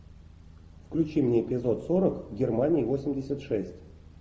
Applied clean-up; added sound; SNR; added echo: none; none; none; none.